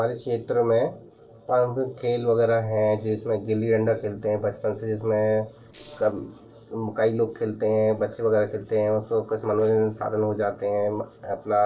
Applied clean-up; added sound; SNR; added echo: neural separator model SepFormer DNS4.